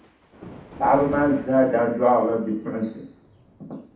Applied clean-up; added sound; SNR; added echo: none; Thunder; 18 dB; reverberation time 0.7 s.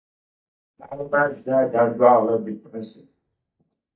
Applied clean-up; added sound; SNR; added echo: neural mask model DeepFilterNet 3.